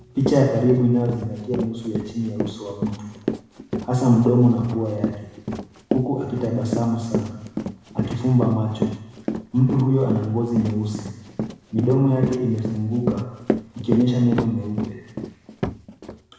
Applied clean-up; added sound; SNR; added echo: none; Run; 7 dB; reverberation time 1.0 s.